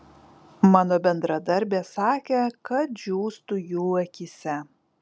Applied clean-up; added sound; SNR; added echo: none; none; none; none.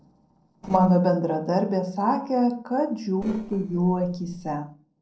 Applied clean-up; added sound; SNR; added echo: neural separator model SepFormer DNS4.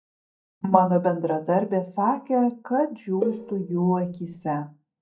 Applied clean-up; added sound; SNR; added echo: neural mask model DeepFilterNet 3.